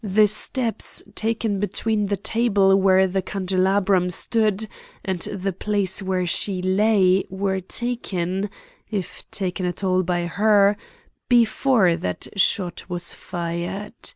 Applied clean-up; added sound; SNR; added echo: none; none; none; none.